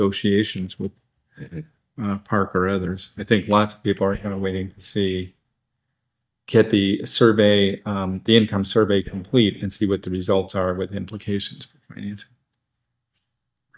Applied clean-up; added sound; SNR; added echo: neural mask model DeepFilterNet 3.